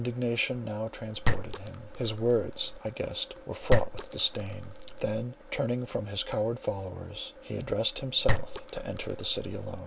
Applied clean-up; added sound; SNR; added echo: none; Chink, clink; -2 dB; none.